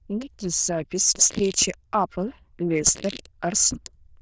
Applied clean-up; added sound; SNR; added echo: neural diffusion model UNIVERSE++.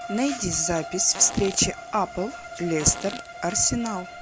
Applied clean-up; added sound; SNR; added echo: none; Fart + Bowed string instrument; 12 dB; none.